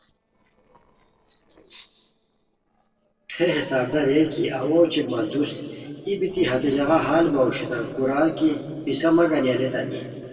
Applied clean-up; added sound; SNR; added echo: neural separator model SepFormer DNS4.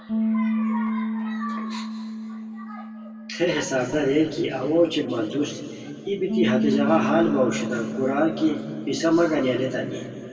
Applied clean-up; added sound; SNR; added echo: none; Bass guitar; 4 dB; reverberation time 2.3 s.